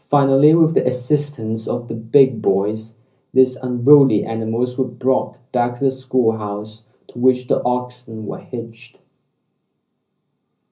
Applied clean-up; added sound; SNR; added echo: none; none; none; reverberation time 0.5 s.